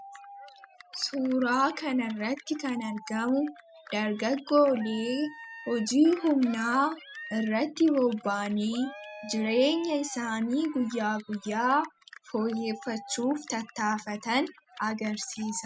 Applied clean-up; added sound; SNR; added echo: classical method spectral subtraction.